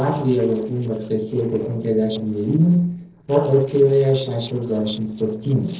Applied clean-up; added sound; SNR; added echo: neural separator model SepFormer DNS4.